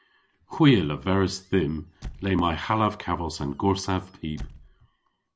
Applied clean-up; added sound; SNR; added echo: none; Squeak / Slam; 20 dB; none.